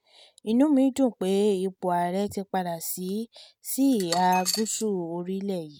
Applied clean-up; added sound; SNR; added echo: neural mask model RNNoise.